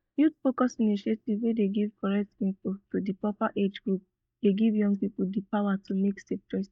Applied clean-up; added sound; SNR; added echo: neural mask model DeepFilterNet 3.